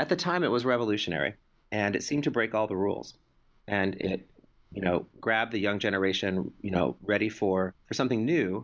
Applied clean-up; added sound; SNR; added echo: none; none; none; none.